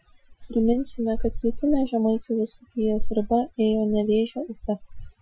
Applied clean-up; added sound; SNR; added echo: classical method Wiener filter.